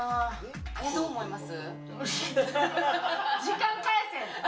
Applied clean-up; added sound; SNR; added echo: none; Bowed string instrument; 16 dB; reverberation time 0.2 s.